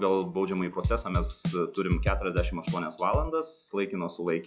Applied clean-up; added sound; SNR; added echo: classical method log-MMSE.